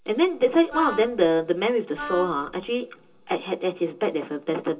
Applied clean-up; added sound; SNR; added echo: none; Wind instrument, woodwind instrument; 12 dB; reverberation time 0.2 s.